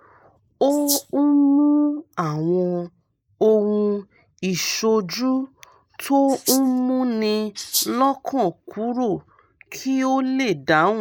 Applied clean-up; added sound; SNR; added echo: neural mask model Resemble Enhance denoiser.